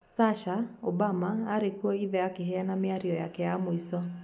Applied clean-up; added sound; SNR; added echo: none; none; none; none.